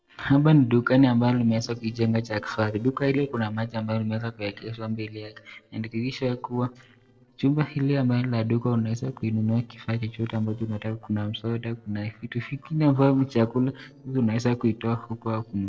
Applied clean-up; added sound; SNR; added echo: neural separator model SepFormer DNS4.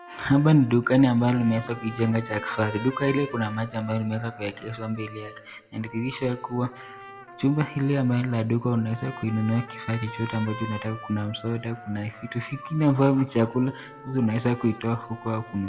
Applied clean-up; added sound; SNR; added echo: none; Trumpet; 17 dB; reverberation time 1.1 s.